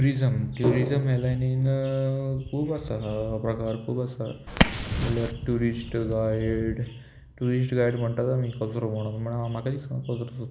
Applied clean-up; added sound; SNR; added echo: none; Fire; 3 dB; none.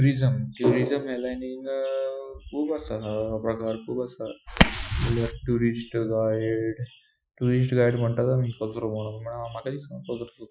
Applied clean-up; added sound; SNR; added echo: classical method Wiener filter.